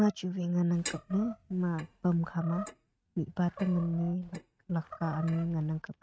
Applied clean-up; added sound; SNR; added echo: neural mask model RNNoise.